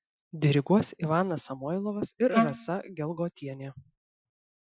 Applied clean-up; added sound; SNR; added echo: classical method Wiener filter.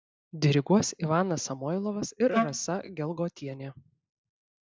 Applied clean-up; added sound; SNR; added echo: neural mask model DeepFilterNet 3.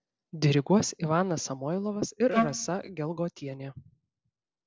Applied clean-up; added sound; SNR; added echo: neural separator model SepFormer DNS4.